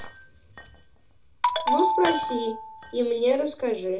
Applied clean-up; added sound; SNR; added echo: none; Shatter; 15 dB; reverberation time 0.3 s.